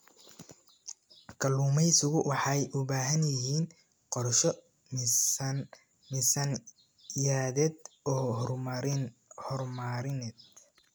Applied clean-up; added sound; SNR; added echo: none; none; none; none.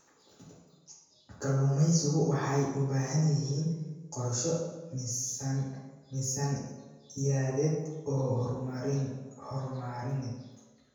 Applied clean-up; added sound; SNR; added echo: none; none; none; reverberation time 1.2 s.